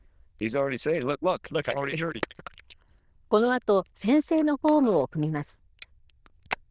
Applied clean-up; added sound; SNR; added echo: neural diffusion model UNIVERSE++.